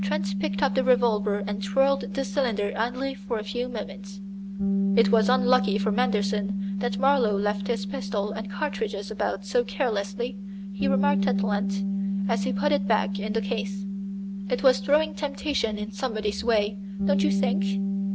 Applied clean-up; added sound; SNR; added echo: none; Bass guitar; 1 dB; none.